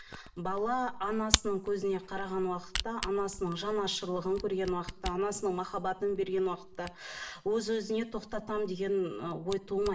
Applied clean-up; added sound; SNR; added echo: none; Camera; 9 dB; reverberation time 0.6 s.